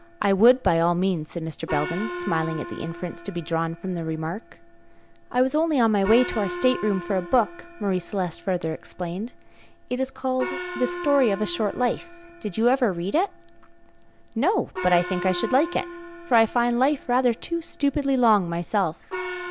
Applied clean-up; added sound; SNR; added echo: none; Gong; 12 dB; none.